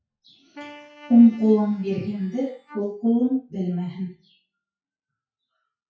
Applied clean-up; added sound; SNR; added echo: classical method WPE with log-MMSE.